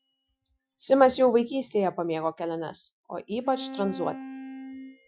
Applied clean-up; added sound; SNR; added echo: classical method Wiener filter.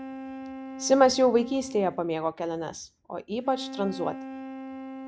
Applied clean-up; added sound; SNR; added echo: none; Wind instrument, woodwind instrument; 12 dB; none.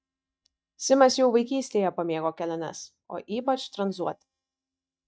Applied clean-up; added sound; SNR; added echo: neural mask model DeepFilterNet 3.